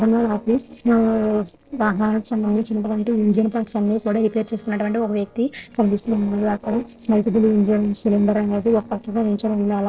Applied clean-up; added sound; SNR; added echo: neural separator model SepFormer DNS4.